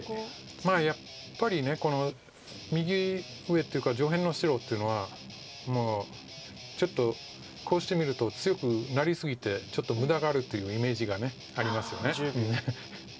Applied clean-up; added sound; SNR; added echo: none; Guitar; 15 dB; none.